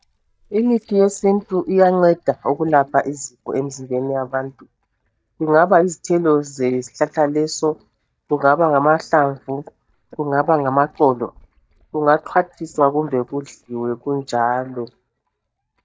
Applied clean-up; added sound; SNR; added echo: neural mask model DeepFilterNet 3.